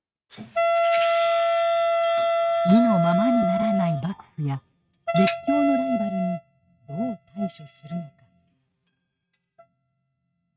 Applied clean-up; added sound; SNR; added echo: neural mask model RNNoise.